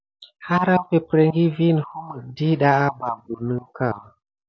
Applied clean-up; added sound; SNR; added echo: none; none; none; none.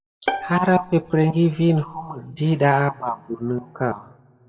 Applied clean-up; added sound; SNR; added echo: none; Bowed string instrument; 11 dB; reverberation time 2.2 s.